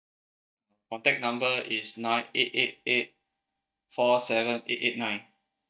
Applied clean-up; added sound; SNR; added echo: neural mask model DeepFilterNet 3.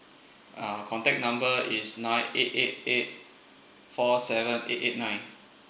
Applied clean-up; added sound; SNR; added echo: none; none; none; none.